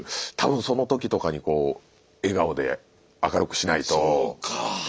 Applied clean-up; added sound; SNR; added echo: none; none; none; none.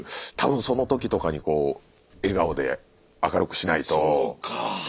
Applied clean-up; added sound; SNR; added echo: none; Livestock, farm animals, working animals; 19 dB; none.